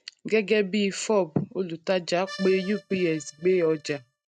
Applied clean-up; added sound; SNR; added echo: neural mask model RNNoise.